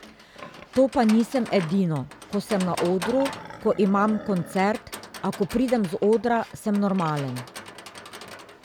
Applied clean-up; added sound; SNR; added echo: none; Livestock, farm animals, working animals; 14 dB; none.